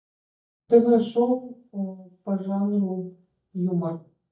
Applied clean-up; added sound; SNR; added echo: neural mask model DeepFilterNet 3.